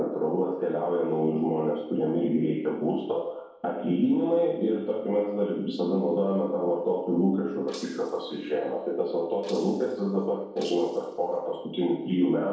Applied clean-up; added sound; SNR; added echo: neural separator model SepFormer DNS4.